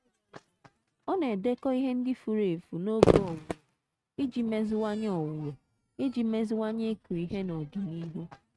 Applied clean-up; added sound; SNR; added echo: neural mask model RNNoise.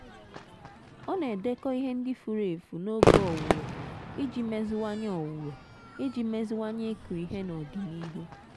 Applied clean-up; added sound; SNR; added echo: none; Crowd / Fireworks; 0 dB; none.